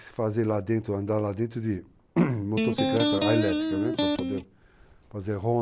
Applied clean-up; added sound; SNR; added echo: none; Electric guitar; -2 dB; none.